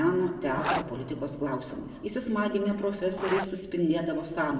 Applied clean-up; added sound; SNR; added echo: none; Zipper (clothing); 10 dB; reverberation time 1.5 s.